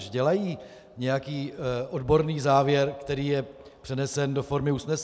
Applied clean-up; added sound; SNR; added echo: none; none; none; none.